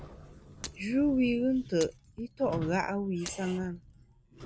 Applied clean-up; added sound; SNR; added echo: none; Squeak / Sliding door + Shatter; 14 dB; none.